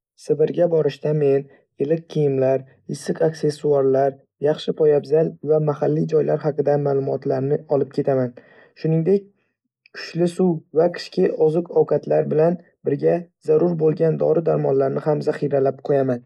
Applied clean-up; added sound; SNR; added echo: neural mask model Resemble Enhance denoiser.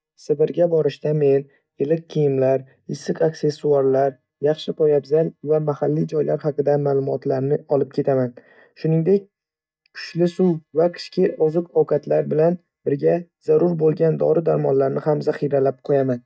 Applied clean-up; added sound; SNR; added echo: neural mask model DeepFilterNet 3.